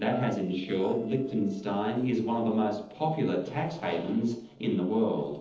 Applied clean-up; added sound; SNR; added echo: neural separator model SepFormer DNS4.